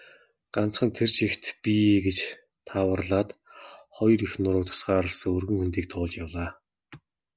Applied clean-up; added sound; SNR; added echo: none; none; none; none.